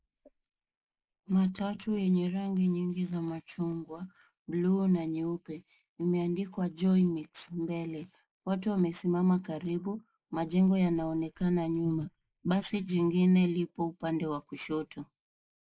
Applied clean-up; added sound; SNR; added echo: neural mask model Resemble Enhance denoiser.